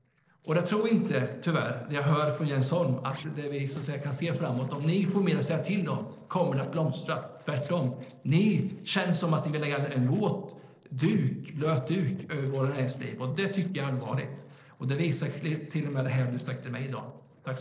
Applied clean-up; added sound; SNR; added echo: neural separator model SepFormer DNS4.